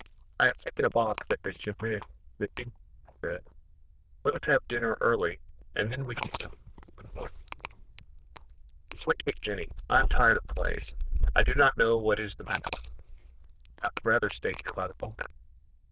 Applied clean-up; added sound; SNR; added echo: neural diffusion model UNIVERSE++.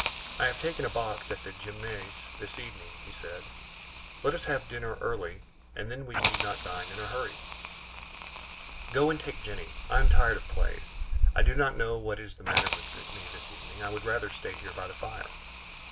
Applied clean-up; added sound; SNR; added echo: none; Hiss; 9 dB; none.